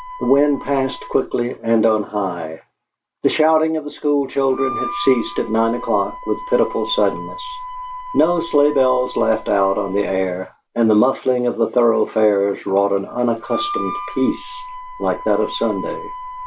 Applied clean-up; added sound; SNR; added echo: none; Harmonica; 13 dB; none.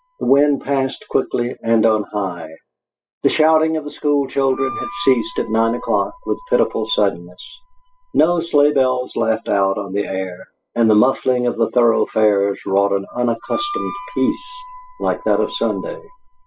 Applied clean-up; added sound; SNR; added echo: classical method spectral subtraction.